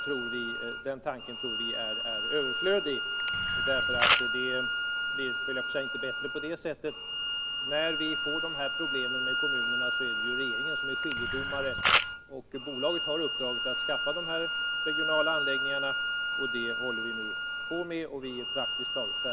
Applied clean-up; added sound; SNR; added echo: none; Bowed string instrument + Camera; -5 dB; none.